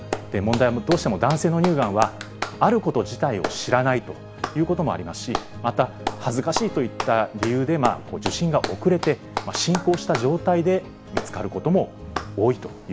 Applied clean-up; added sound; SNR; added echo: none; Clapping; 11 dB; none.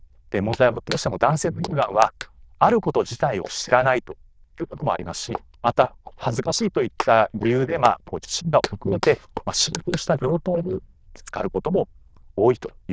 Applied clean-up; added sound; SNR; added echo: neural diffusion model UNIVERSE++.